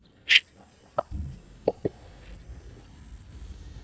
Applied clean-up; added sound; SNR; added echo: neural mask model DeepFilterNet 3.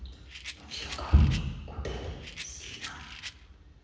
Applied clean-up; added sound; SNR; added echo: none; Rattle; 15 dB; reverberation time 1.1 s.